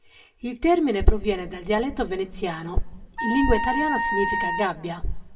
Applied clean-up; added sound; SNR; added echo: none; Wind instrument, woodwind instrument; 3 dB; reverberation time 1.6 s.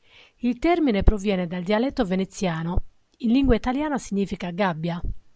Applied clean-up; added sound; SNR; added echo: none; none; none; none.